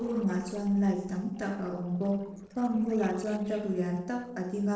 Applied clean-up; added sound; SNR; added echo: neural separator model SepFormer DNS4.